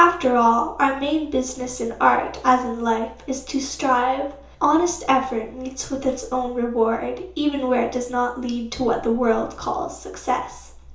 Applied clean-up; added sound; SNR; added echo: none; none; none; reverberation time 0.7 s.